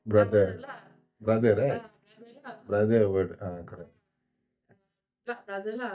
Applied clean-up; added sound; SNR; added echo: neural mask model DeepFilterNet 3.